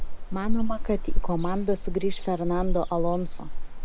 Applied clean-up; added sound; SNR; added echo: none; Ocean; -4 dB; none.